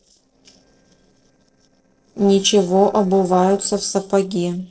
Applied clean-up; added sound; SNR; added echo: neural separator model SepFormer DNS4.